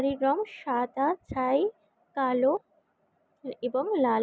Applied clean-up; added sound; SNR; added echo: none; none; none; none.